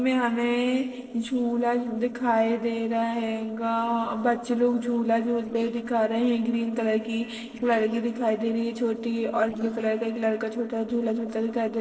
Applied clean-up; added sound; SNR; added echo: neural separator model SepFormer DNS4.